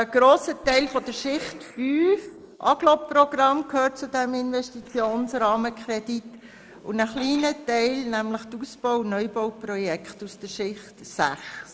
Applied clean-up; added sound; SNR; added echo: neural mask model Resemble Enhance denoiser.